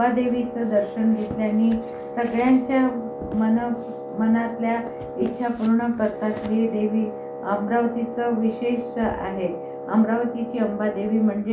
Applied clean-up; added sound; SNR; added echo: none; Wind instrument, woodwind instrument; 11 dB; none.